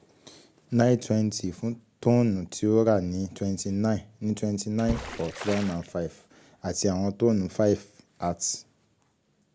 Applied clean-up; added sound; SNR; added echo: none; Water / Splash, splatter; 11 dB; none.